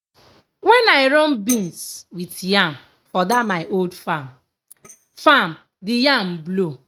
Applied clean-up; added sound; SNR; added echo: neural mask model RNNoise.